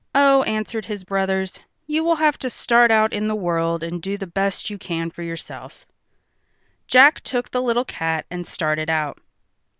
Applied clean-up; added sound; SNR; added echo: none; none; none; none.